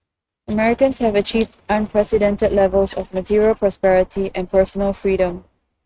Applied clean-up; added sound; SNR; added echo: neural mask model RNNoise.